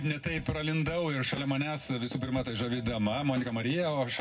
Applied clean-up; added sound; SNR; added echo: none; Drum / Drum kit; 18 dB; reverberation time 0.3 s.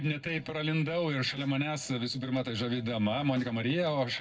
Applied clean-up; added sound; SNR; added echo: neural separator model SepFormer DNS4.